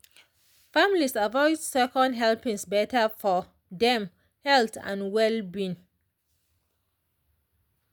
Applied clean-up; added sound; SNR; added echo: none; none; none; none.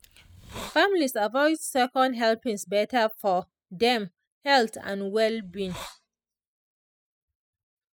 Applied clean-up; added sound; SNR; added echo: classical method spectral subtraction.